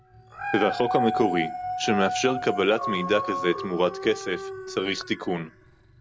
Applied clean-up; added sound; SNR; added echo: none; Dog; 5 dB; none.